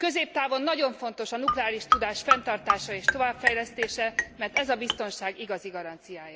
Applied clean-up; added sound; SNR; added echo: none; Marimba, xylophone; -1 dB; none.